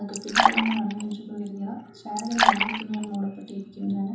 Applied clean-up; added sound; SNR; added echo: none; Fill (with liquid); -3 dB; reverberation time 0.6 s.